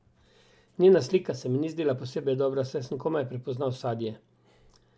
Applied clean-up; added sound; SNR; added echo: none; none; none; none.